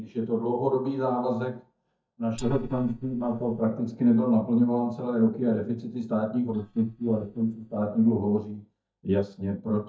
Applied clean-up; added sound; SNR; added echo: neural mask model DeepFilterNet 3.